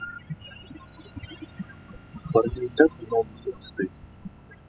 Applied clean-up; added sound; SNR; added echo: classical method spectral subtraction.